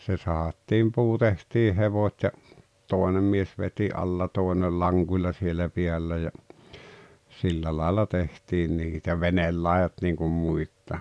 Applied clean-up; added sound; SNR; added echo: none; none; none; none.